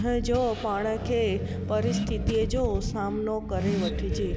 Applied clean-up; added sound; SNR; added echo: none; Accelerating, revving, vroom / Car; 3 dB; none.